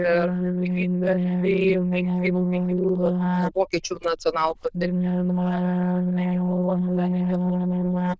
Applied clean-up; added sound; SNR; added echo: neural diffusion model UNIVERSE++.